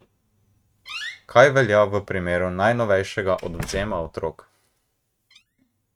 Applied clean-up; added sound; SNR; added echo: neural mask model RNNoise.